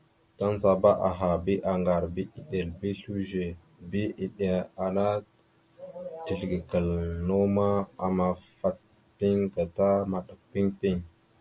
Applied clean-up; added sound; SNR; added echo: none; none; none; none.